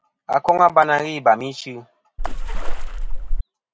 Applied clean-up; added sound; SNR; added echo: none; Water / Splash, splatter; -3 dB; none.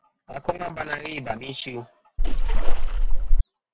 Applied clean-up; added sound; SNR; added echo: neural separator model SepFormer DNS4.